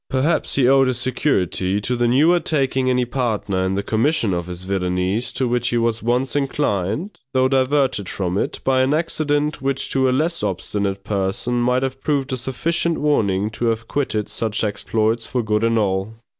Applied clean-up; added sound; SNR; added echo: none; none; none; none.